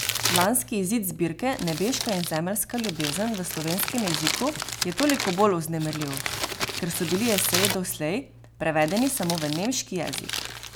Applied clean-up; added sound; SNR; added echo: none; Crumpling, crinkling; 5 dB; none.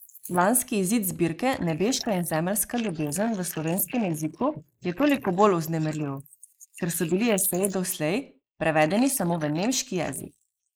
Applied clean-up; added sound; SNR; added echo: neural mask model Resemble Enhance denoiser.